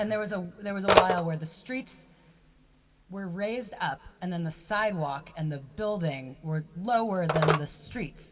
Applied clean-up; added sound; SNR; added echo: none; Telephone; 2 dB; reverberation time 2.1 s.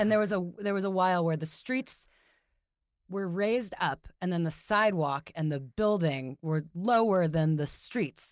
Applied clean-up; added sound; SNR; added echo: none; none; none; none.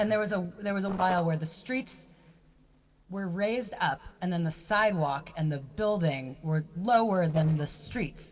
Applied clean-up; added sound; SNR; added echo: neural separator model SepFormer DNS4.